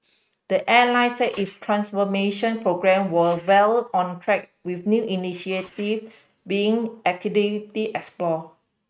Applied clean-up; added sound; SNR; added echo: neural mask model RNNoise.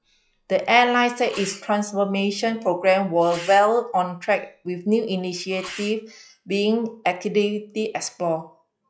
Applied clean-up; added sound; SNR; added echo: classical method log-MMSE.